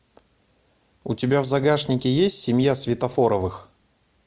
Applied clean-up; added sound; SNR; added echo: none; none; none; none.